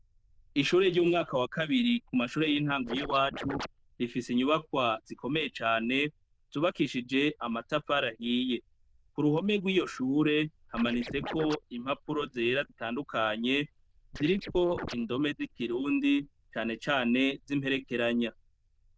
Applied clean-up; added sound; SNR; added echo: neural diffusion model UNIVERSE++.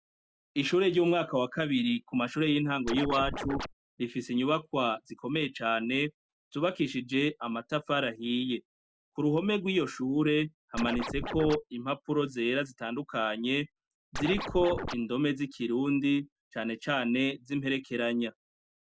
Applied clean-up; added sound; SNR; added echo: none; Scratching (performance technique); 5 dB; none.